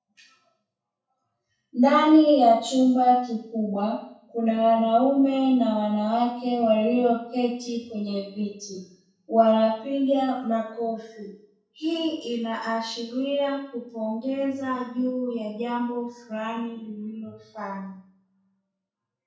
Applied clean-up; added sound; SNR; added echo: none; none; none; reverberation time 0.6 s.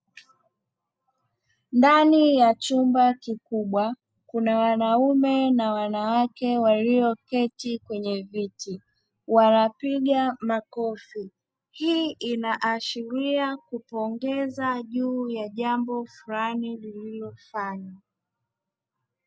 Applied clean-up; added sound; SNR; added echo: none; none; none; none.